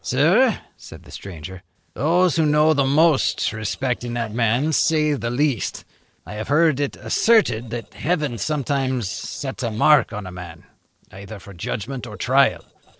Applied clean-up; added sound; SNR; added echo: neural separator model SepFormer DNS4.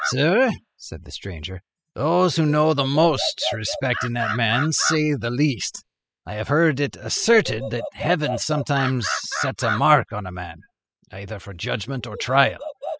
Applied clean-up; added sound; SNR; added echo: classical method spectral subtraction.